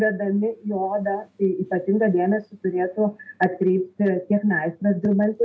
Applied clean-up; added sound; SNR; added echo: none; none; none; none.